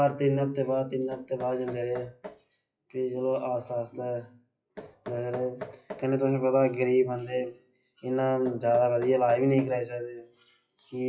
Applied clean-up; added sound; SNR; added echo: classical method WPE with log-MMSE.